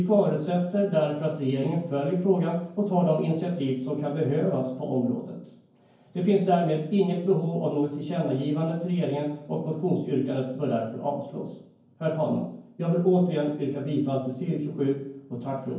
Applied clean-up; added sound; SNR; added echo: none; none; none; reverberation time 0.9 s.